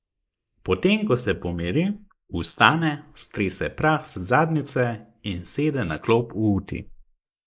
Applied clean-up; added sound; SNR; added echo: neural mask model Resemble Enhance denoiser.